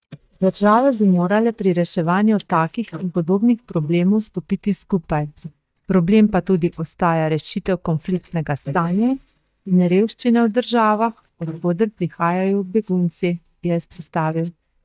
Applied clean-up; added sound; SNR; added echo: neural mask model DeepFilterNet 3.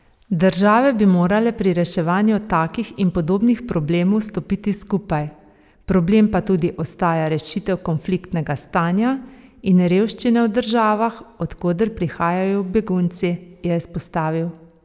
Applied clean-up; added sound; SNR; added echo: none; none; none; none.